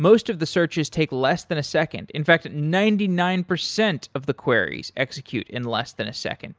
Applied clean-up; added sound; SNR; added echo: none; none; none; none.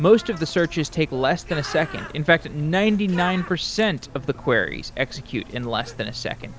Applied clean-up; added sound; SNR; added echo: none; Bird; 15 dB; none.